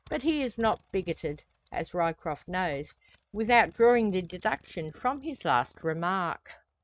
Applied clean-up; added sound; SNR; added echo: neural mask model RNNoise.